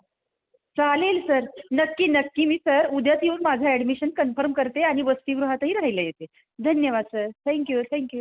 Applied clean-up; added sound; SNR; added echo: none; none; none; none.